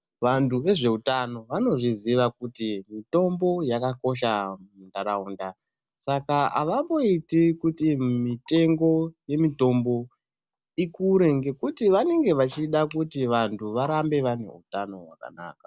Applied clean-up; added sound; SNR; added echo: none; none; none; none.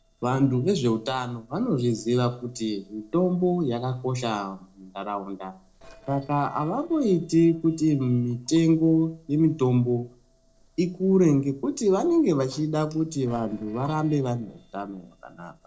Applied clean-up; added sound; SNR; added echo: neural separator model SepFormer DNS4.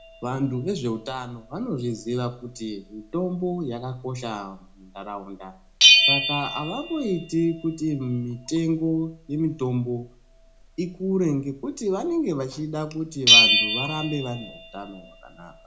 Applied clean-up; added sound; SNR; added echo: none; Bell; -1 dB; reverberation time 0.3 s.